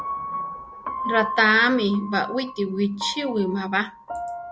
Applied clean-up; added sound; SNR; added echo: none; Piano; 8 dB; none.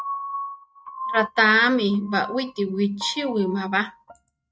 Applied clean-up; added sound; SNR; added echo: neural mask model RNNoise.